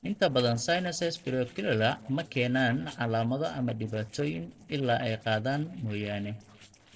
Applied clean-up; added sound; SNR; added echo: neural separator model SepFormer DNS4.